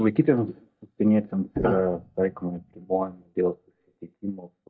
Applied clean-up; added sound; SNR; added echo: neural mask model DeepFilterNet 3.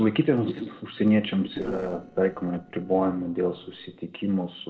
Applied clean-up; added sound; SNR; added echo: neural separator model SepFormer DNS4.